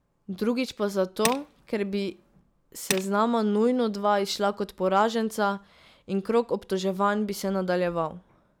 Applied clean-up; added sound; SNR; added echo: none; Tools; 10 dB; none.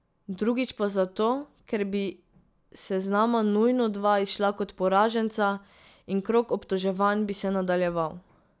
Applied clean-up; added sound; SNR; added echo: none; none; none; none.